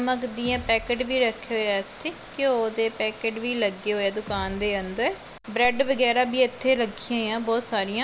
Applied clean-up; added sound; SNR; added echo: none; Bass drum; 17 dB; none.